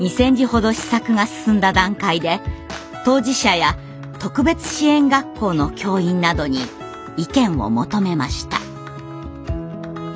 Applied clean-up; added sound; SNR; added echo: none; none; none; none.